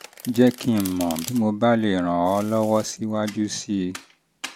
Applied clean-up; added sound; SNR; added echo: none; Domestic sounds, home sounds; 18 dB; none.